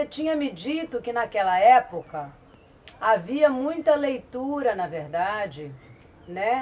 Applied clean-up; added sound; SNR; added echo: none; none; none; none.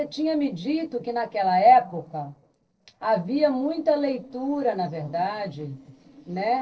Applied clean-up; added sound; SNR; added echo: neural separator model SepFormer DNS4.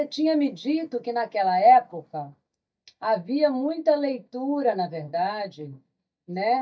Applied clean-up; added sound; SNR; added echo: neural mask model DeepFilterNet 3.